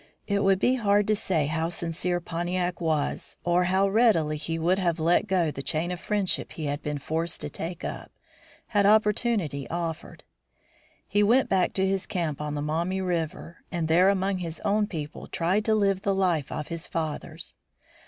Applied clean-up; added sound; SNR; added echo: none; none; none; none.